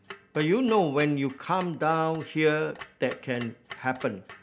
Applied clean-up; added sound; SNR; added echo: none; Clock; 19 dB; none.